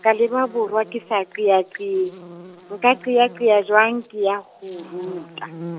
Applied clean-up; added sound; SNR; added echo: none; Buzz; 20 dB; none.